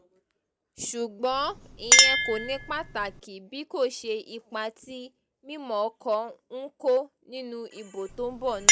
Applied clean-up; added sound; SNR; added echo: none; Chink, clink; -3 dB; none.